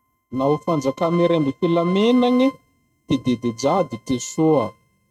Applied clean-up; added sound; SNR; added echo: neural mask model RNNoise.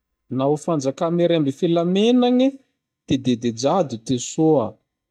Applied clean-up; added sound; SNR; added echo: neural mask model DeepFilterNet 3.